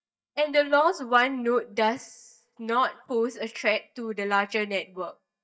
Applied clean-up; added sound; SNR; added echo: neural mask model DeepFilterNet 3.